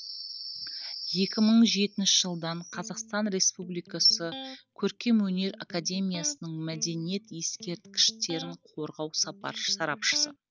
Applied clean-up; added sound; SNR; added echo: none; Electric guitar; 18 dB; none.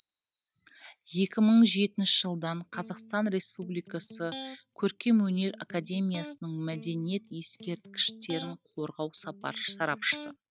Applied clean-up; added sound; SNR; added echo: neural mask model RNNoise.